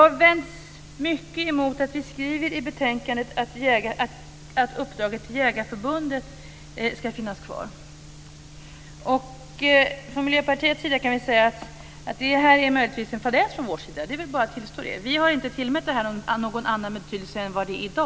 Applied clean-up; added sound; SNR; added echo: none; none; none; none.